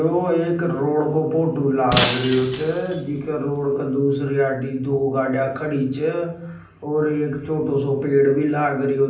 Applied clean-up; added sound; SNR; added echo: none; Shatter; 3 dB; reverberation time 0.6 s.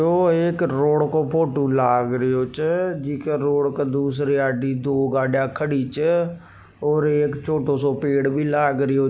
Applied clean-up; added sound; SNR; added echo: none; none; none; none.